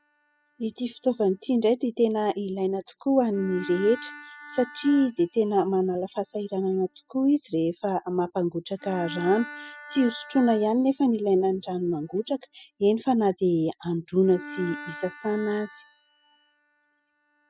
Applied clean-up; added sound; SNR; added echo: classical method spectral subtraction.